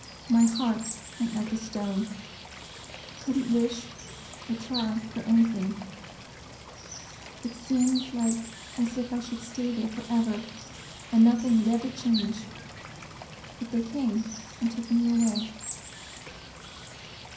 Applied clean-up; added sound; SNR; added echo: none; Water / Bird; 12 dB; reverberation time 0.6 s.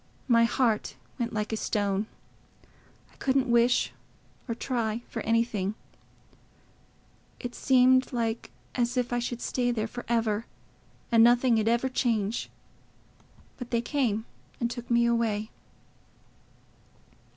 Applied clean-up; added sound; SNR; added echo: none; none; none; none.